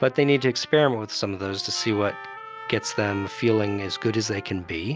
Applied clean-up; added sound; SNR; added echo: none; Church bell / Percussion + Trumpet; 16 dB; none.